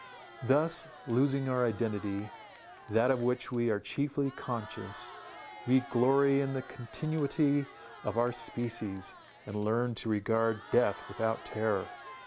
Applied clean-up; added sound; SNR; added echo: none; Crowd; 18 dB; none.